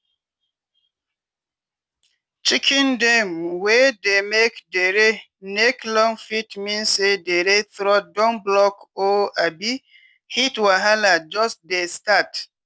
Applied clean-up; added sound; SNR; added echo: none; none; none; none.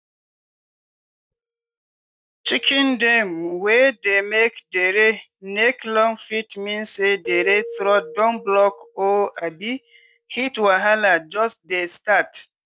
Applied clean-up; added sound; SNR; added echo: neural mask model DeepFilterNet 3.